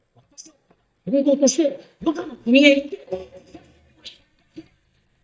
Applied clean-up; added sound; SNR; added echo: neural mask model DeepFilterNet 3.